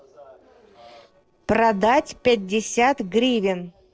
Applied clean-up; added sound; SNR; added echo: neural separator model SepFormer DNS4.